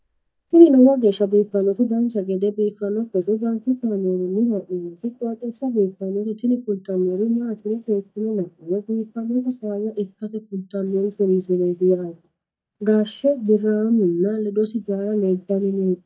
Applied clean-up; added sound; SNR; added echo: neural mask model DeepFilterNet 3.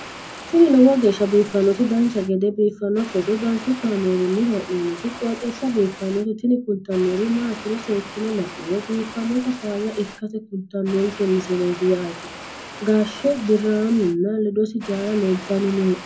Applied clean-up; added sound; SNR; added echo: none; Water; 16 dB; reverberation time 0.3 s.